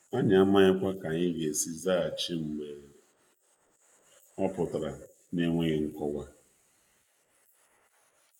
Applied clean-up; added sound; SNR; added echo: neural mask model Resemble Enhance denoiser.